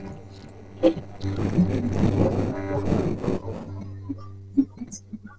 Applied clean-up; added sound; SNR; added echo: neural separator model SepFormer DNS4.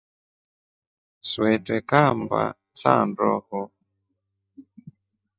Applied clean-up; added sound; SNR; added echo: neural mask model DeepFilterNet 3.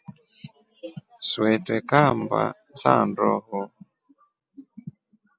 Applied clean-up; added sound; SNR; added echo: none; none; none; none.